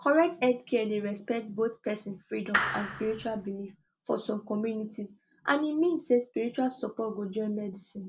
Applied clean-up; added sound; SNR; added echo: none; Clapping; 3 dB; none.